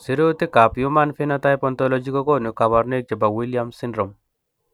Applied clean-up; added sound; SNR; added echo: none; none; none; none.